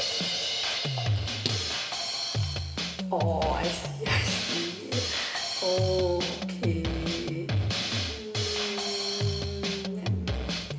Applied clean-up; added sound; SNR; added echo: none; Drum kit; -4 dB; reverberation time 2.9 s.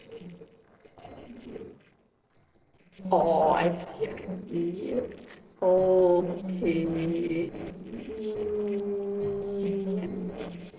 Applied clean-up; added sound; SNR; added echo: neural separator model SepFormer DNS4.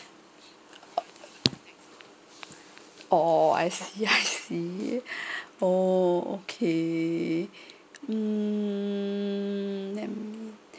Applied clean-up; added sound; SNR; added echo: none; none; none; none.